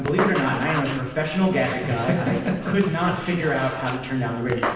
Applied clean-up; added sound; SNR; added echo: none; Writing; 9 dB; reverberation time 0.9 s.